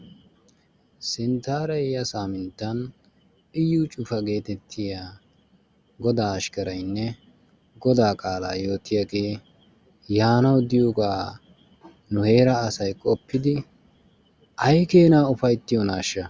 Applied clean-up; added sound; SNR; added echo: none; none; none; none.